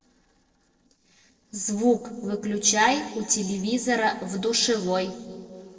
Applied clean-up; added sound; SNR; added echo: neural separator model SepFormer DNS4.